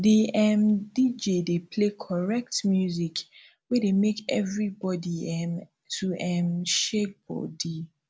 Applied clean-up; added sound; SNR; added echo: none; none; none; none.